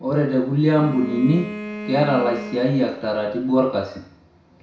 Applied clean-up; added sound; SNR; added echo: none; Bowed string instrument; 12 dB; reverberation time 0.6 s.